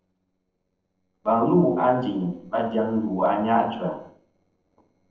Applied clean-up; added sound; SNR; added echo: neural separator model SepFormer DNS4.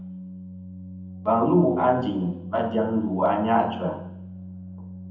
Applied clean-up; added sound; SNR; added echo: none; Organ; 13 dB; reverberation time 0.8 s.